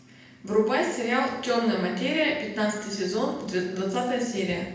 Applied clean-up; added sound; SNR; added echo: none; none; none; reverberation time 0.9 s.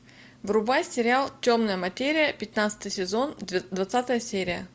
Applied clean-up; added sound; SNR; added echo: none; none; none; none.